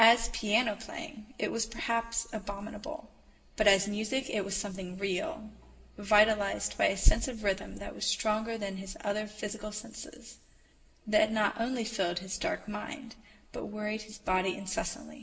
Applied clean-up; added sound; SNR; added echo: none; none; none; reverberation time 1.9 s.